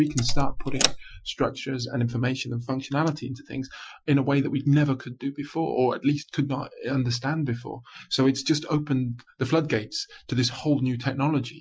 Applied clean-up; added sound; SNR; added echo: classical method Wiener filter.